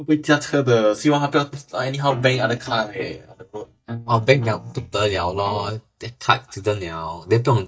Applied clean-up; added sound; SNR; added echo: neural mask model DeepFilterNet 3.